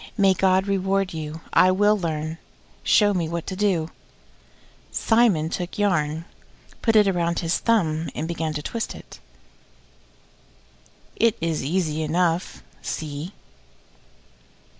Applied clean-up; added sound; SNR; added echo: none; none; none; none.